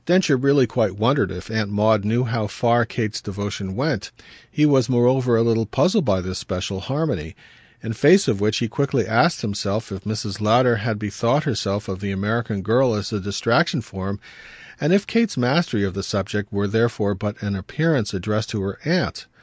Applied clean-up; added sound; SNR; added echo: none; none; none; none.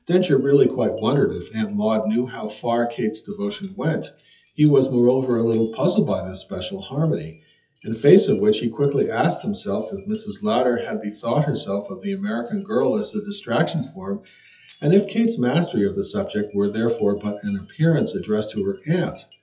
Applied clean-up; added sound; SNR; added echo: classical method WPE with log-MMSE.